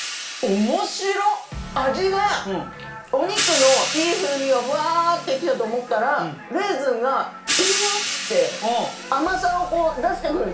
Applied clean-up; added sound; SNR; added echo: none; Hi-hat; 7 dB; reverberation time 0.5 s.